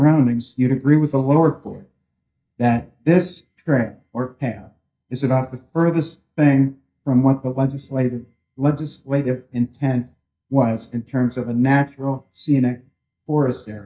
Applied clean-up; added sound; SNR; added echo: neural mask model DeepFilterNet 3.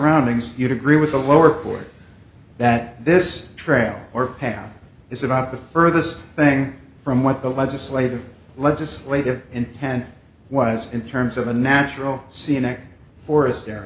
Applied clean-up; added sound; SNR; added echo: none; none; none; none.